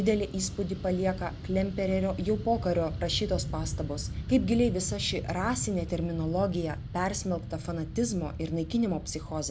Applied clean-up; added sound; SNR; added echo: none; Fixed-wing aircraft, airplane; 7 dB; none.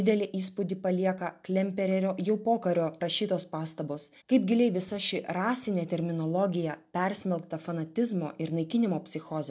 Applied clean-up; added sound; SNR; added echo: none; none; none; none.